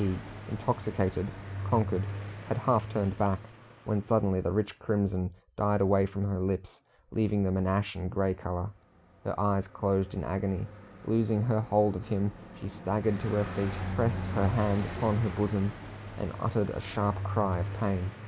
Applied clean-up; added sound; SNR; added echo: none; Car passing by; 10 dB; none.